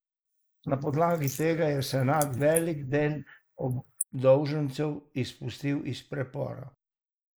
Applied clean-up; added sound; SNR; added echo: neural mask model Resemble Enhance denoiser.